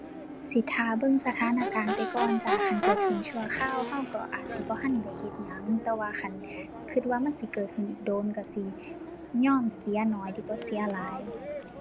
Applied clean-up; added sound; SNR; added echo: none; Crowd / Race car, auto racing / Accelerating, revving, vroom; 5 dB; none.